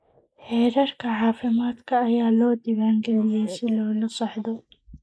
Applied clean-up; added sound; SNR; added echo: neural mask model Resemble Enhance denoiser.